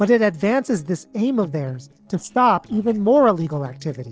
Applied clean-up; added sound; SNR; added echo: neural separator model SepFormer DNS4.